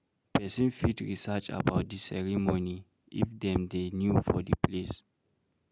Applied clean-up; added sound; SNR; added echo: none; none; none; none.